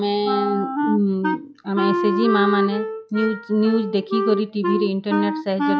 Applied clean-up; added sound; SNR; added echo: classical method log-MMSE.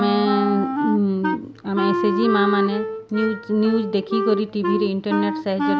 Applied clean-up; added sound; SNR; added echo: none; Wind instrument, woodwind instrument; 3 dB; none.